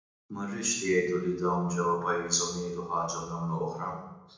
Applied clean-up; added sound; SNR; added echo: none; none; none; reverberation time 0.9 s.